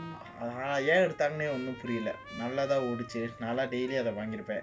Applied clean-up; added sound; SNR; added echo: none; Trumpet; 16 dB; none.